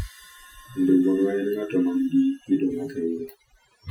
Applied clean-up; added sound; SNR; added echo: classical method Wiener filter.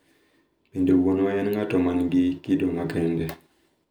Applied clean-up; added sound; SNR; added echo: none; none; none; none.